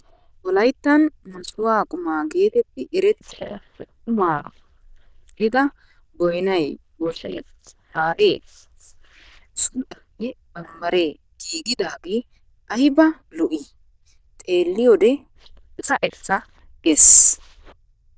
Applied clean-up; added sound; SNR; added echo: neural diffusion model UNIVERSE++.